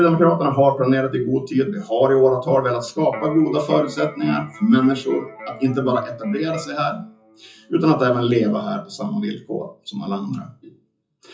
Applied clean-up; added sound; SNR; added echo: classical method WPE with log-MMSE.